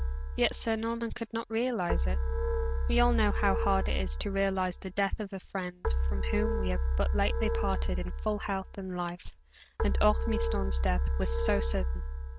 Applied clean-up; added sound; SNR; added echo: none; Keyboard (musical); -3 dB; none.